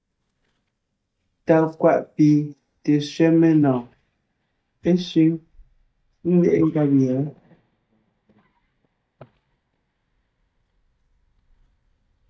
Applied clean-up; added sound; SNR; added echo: neural mask model DeepFilterNet 3.